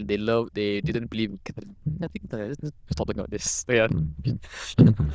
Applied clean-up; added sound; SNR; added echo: neural diffusion model UNIVERSE++.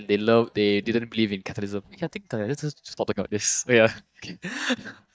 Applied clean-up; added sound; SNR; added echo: neural mask model DeepFilterNet 3.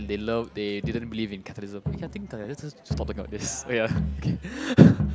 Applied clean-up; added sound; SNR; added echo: none; Crowd; 9 dB; none.